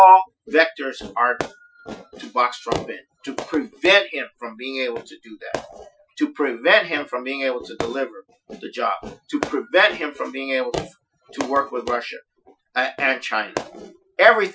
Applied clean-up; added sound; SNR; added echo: classical method Wiener filter.